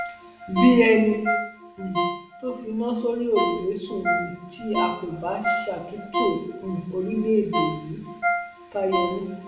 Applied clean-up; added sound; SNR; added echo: none; Ringtone; 4 dB; reverberation time 0.8 s.